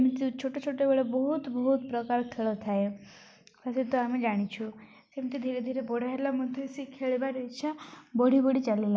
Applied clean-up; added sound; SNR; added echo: none; none; none; none.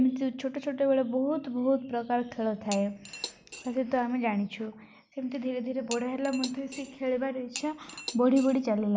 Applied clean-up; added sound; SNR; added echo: none; Cutlery, silverware / Dishes, pots, and pans; 14 dB; none.